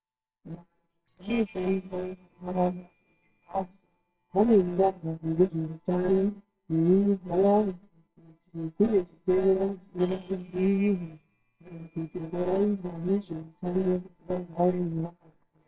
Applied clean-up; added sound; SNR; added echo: neural separator model SepFormer WHAMR!.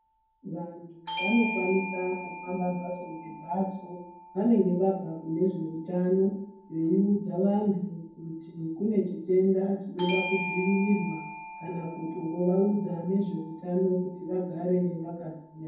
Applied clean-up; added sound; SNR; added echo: none; Bell / Doorbell; 12 dB; reverberation time 0.9 s.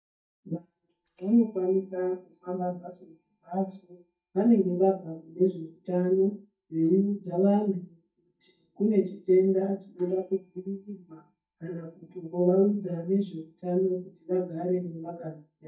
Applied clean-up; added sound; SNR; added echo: neural mask model DeepFilterNet 3.